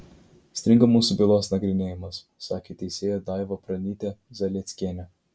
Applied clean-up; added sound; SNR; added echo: none; none; none; none.